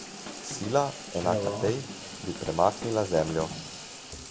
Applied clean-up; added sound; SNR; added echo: none; Drum kit + Bathtub (filling or washing) / Water tap, faucet; 7 dB; none.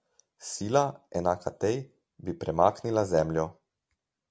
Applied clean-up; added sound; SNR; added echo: none; none; none; none.